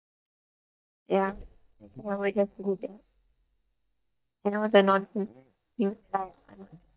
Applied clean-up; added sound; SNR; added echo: neural mask model DeepFilterNet 3.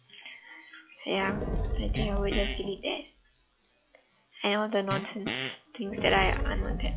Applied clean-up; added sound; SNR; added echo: classical method log-MMSE.